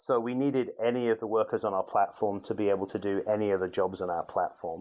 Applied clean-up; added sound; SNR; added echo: none; none; none; none.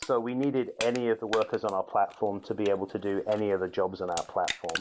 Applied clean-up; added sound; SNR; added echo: none; Crushing; 13 dB; none.